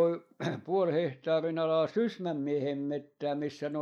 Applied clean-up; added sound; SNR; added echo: neural mask model Resemble Enhance denoiser.